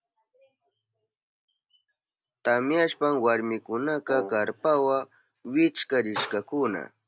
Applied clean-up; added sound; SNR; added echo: none; Brass instrument; 11 dB; none.